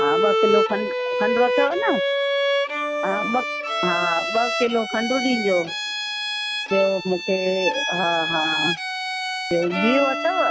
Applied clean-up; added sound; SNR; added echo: none; Bowed string instrument; 0 dB; none.